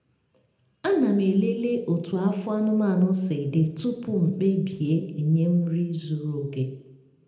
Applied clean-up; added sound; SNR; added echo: none; none; none; reverberation time 0.7 s.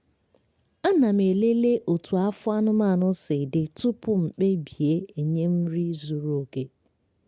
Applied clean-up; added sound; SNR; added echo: none; none; none; none.